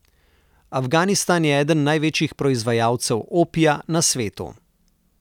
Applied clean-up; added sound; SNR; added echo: none; none; none; none.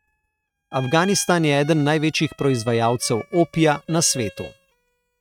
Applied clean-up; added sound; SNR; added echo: neural mask model RNNoise.